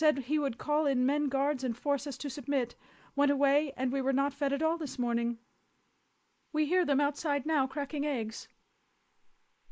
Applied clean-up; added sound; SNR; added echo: neural mask model Resemble Enhance denoiser.